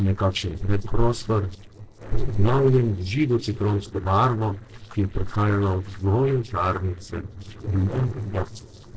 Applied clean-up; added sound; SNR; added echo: neural separator model SepFormer DNS4.